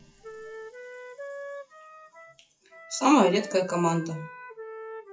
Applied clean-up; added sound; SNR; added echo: classical method WPE with log-MMSE.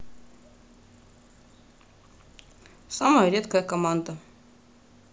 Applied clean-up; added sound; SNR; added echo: none; none; none; none.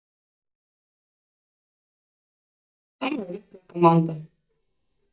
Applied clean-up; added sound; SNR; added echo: neural mask model DeepFilterNet 3.